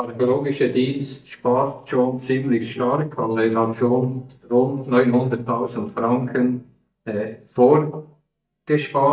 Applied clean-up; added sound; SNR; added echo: neural mask model DeepFilterNet 3.